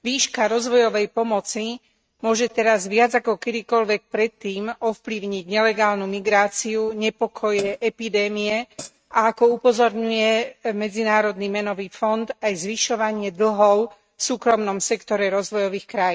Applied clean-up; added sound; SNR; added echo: neural mask model RNNoise.